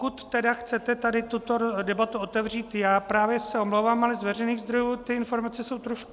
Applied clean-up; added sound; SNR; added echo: none; none; none; none.